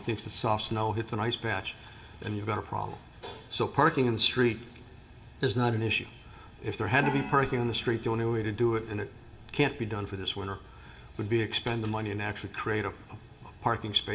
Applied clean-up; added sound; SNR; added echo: none; Gong; 12 dB; reverberation time 0.3 s.